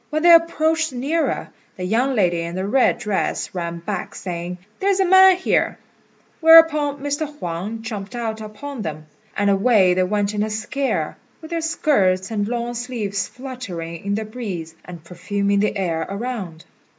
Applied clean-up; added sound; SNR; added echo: none; none; none; none.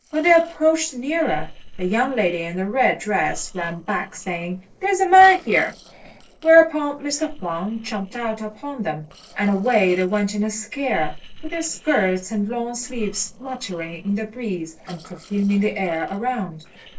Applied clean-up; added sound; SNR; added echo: neural separator model SepFormer DNS4.